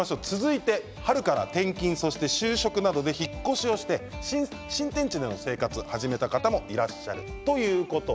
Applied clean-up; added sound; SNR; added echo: none; none; none; none.